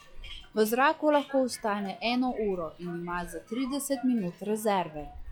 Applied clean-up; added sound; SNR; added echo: classical method log-MMSE.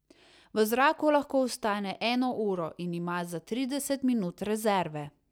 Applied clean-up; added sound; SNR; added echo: none; none; none; none.